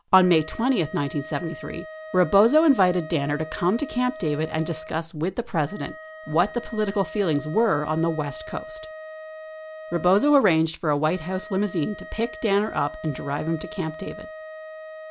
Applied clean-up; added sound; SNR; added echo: none; Wind instrument, woodwind instrument; 15 dB; none.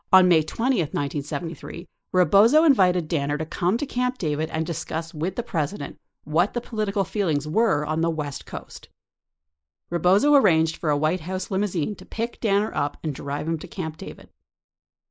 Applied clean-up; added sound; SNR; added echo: neural mask model Resemble Enhance denoiser.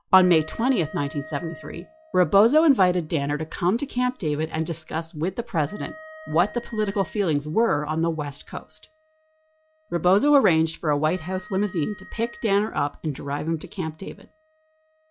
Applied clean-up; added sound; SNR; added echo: classical method log-MMSE.